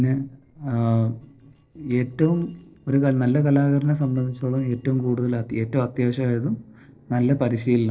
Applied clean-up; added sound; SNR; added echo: neural separator model SepFormer DNS4.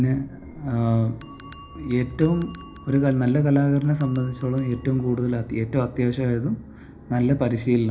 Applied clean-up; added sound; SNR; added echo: none; Bell; 10 dB; reverberation time 0.4 s.